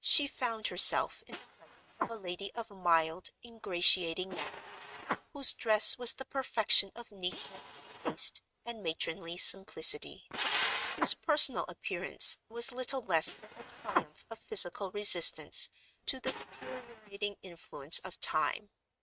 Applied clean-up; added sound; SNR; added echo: neural mask model RNNoise.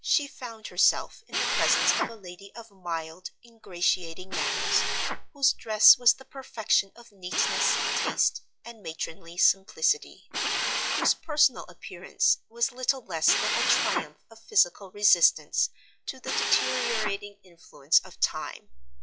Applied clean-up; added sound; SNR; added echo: classical method log-MMSE.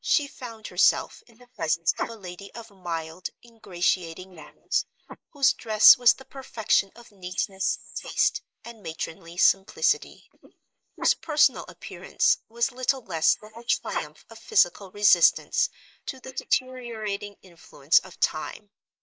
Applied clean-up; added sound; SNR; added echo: neural mask model Resemble Enhance denoiser.